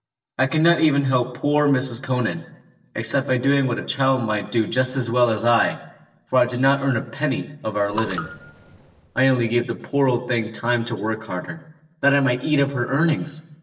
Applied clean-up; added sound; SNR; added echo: neural separator model SepFormer DNS4.